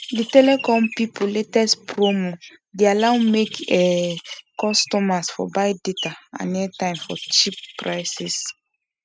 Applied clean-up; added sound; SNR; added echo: neural mask model RNNoise.